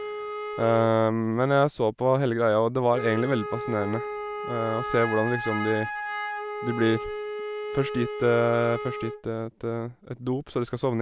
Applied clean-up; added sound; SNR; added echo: none; Wind instrument, woodwind instrument; 8 dB; none.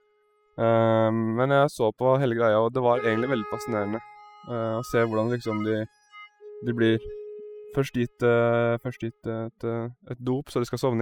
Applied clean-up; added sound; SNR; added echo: classical method spectral subtraction.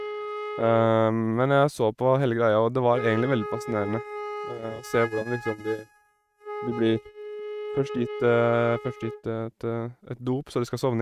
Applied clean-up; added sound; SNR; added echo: neural mask model RNNoise.